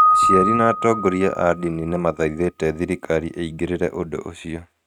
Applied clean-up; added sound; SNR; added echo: neural mask model RNNoise.